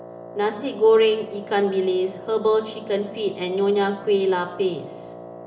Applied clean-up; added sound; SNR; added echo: none; Wind instrument, woodwind instrument; 16 dB; reverberation time 2.1 s.